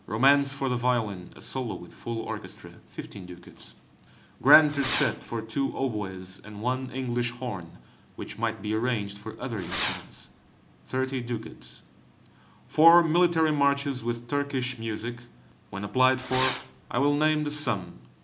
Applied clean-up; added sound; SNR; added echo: none; Fireworks; 2 dB; none.